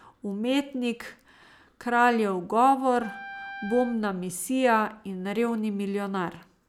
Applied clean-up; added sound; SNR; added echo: none; Wind instrument, woodwind instrument; 16 dB; none.